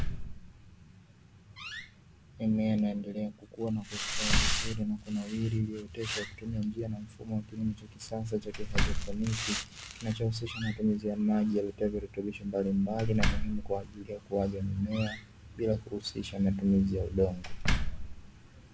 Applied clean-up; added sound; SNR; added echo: none; Slam; 3 dB; none.